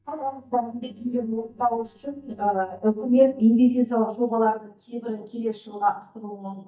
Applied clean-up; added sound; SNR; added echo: neural mask model DeepFilterNet 3.